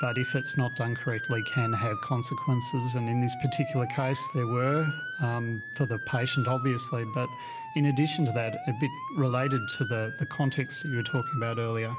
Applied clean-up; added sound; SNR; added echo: none; Motor vehicle (road) / Siren; 8 dB; reverberation time 2.0 s.